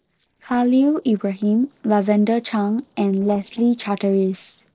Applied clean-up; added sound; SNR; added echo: neural separator model SepFormer DNS4.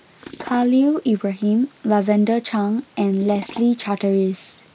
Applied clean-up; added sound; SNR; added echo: neural mask model Resemble Enhance denoiser.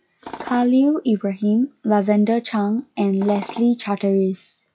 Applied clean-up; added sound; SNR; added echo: classical method log-MMSE.